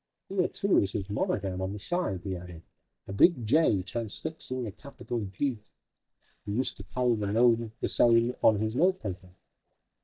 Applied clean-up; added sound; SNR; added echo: neural mask model DeepFilterNet 3.